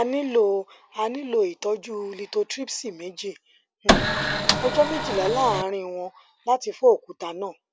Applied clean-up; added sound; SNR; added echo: none; Printer; -2 dB; none.